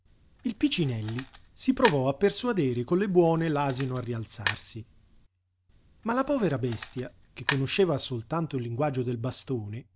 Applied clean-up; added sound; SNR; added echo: none; Camera; 7 dB; none.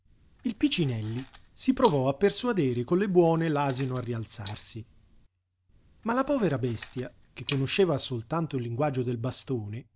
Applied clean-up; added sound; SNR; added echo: neural mask model Resemble Enhance denoiser.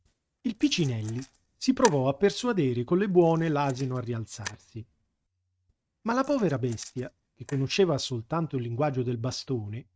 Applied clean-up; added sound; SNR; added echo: neural mask model RNNoise.